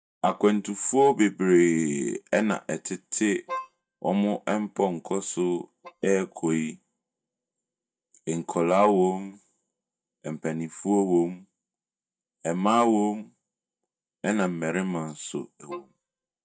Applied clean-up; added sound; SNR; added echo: neural mask model DeepFilterNet 3.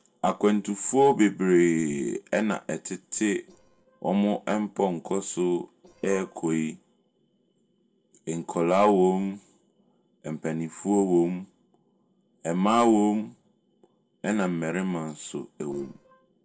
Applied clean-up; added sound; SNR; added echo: neural separator model SepFormer DNS4.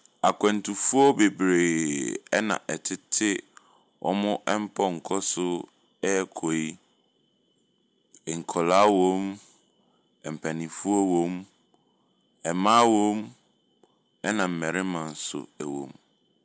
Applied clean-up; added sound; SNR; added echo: none; none; none; none.